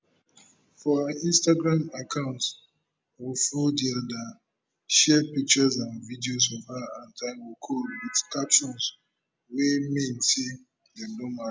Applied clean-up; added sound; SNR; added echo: none; none; none; none.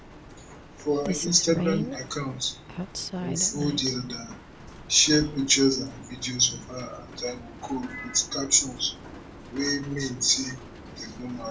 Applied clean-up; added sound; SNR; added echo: none; Rain; 10 dB; reverberation time 0.2 s.